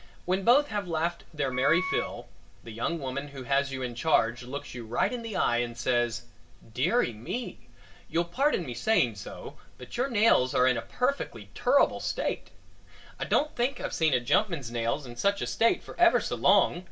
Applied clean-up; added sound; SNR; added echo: none; Wind instrument, woodwind instrument; 7 dB; reverberation time 0.2 s.